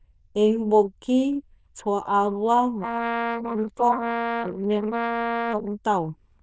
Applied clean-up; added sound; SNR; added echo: neural diffusion model UNIVERSE++.